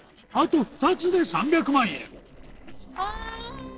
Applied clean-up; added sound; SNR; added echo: neural separator model SepFormer DNS4.